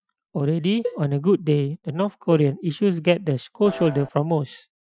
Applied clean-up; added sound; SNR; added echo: classical method Wiener filter.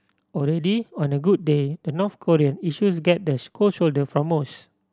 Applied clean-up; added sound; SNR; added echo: none; none; none; none.